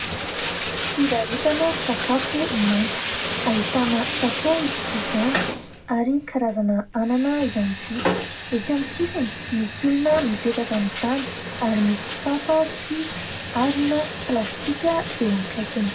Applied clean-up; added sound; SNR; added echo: none; Bathtub (filling or washing); 2 dB; reverberation time 0.3 s.